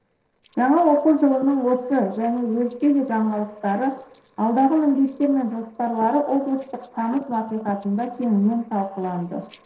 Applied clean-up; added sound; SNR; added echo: neural separator model SepFormer DNS4.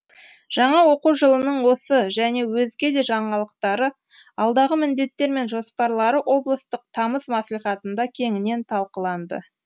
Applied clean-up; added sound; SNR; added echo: none; none; none; none.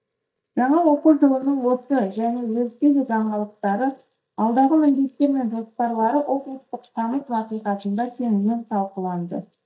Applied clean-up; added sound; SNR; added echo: neural mask model DeepFilterNet 3.